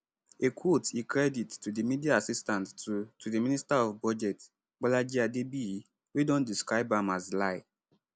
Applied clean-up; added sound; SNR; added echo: none; none; none; none.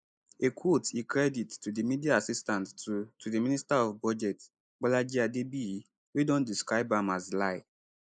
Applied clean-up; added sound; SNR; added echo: neural mask model Resemble Enhance denoiser.